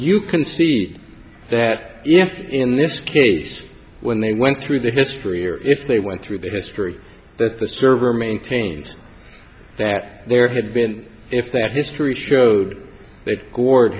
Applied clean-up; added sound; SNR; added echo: none; none; none; none.